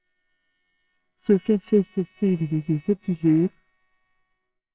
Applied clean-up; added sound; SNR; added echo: neural separator model SepFormer WHAMR!.